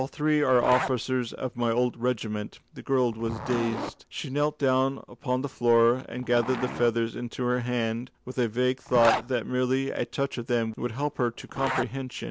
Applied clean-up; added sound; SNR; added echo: none; Zipper (clothing); 11 dB; none.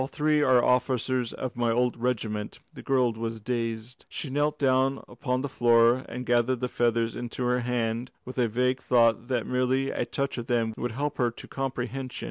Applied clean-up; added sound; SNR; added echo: none; none; none; none.